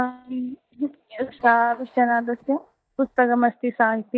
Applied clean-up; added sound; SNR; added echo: neural mask model DeepFilterNet 3.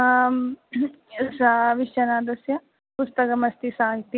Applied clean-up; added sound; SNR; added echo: none; none; none; none.